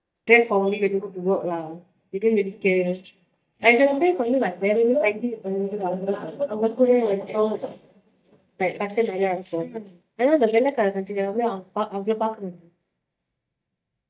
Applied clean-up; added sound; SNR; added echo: neural mask model DeepFilterNet 3.